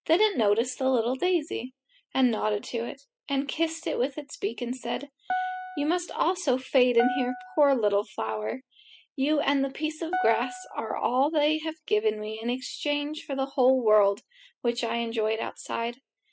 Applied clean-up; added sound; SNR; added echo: classical method spectral subtraction.